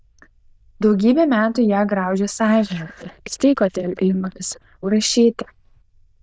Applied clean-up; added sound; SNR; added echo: neural diffusion model UNIVERSE++.